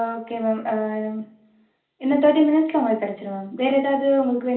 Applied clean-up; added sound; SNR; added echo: none; none; none; reverberation time 0.4 s.